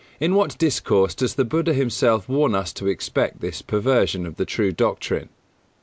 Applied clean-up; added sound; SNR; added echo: none; none; none; none.